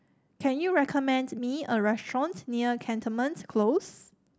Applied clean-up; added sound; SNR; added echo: none; none; none; none.